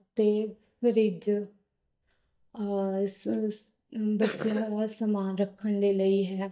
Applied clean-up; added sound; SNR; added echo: neural mask model DeepFilterNet 3.